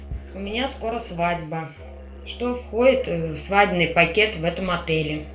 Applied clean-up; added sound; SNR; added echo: none; Musical instrument; 15 dB; reverberation time 0.3 s.